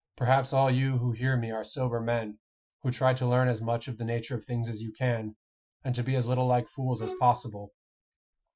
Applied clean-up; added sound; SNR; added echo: classical method Wiener filter.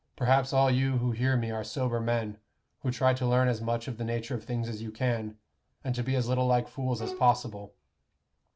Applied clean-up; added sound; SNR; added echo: none; Bowed string instrument; 13 dB; none.